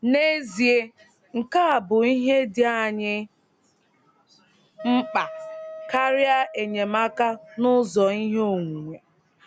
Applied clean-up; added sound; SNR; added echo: none; Wind instrument, woodwind instrument; 15 dB; none.